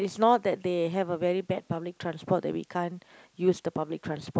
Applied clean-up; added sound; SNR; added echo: none; none; none; none.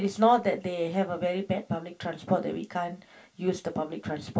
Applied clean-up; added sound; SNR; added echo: none; none; none; reverberation time 0.2 s.